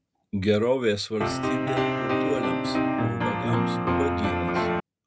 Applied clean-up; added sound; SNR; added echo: none; Piano; -4 dB; none.